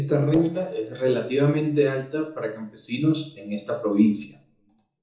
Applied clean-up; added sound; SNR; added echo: neural separator model SepFormer DNS4.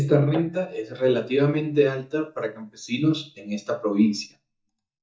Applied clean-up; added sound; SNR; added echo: neural mask model DeepFilterNet 3.